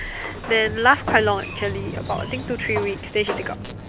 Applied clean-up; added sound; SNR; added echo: none; Sliding door; 8 dB; none.